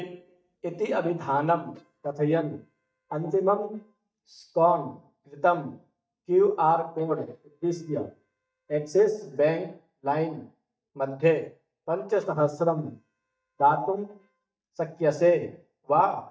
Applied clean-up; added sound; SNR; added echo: neural mask model DeepFilterNet 3.